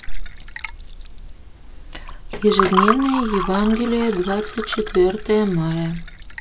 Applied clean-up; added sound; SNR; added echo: none; Fill (with liquid) / Water; 7 dB; none.